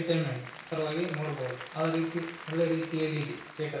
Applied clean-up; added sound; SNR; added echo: none; Applause / Crowd; 13 dB; reverberation time 0.6 s.